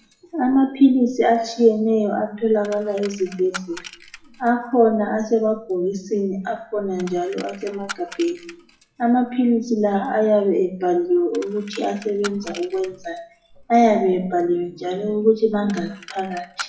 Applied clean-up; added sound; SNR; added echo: classical method WPE with log-MMSE.